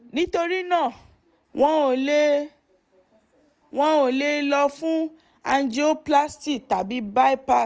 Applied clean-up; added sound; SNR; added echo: none; none; none; none.